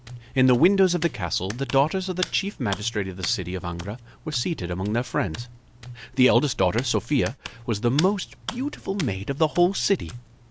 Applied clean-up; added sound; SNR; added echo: none; Hands; 15 dB; none.